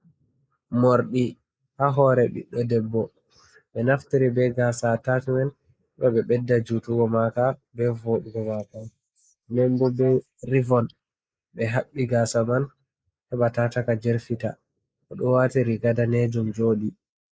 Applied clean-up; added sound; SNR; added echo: neural mask model Resemble Enhance denoiser.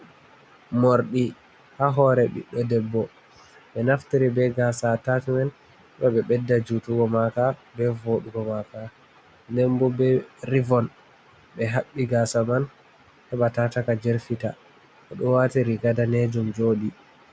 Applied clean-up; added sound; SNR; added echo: none; none; none; none.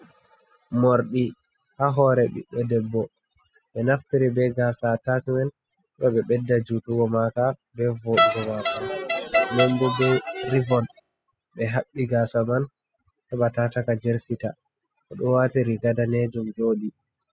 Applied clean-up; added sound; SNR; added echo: classical method spectral subtraction.